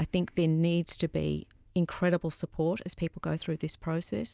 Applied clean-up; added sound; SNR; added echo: none; none; none; none.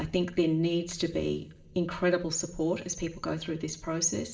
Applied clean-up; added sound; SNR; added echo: none; none; none; reverberation time 1.3 s.